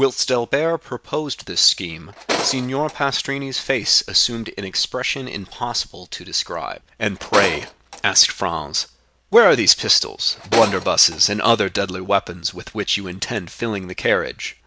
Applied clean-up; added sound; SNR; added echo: none; Tools; 8 dB; none.